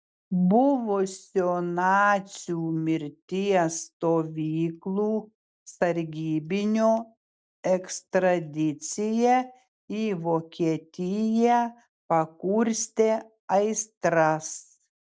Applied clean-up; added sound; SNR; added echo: none; none; none; none.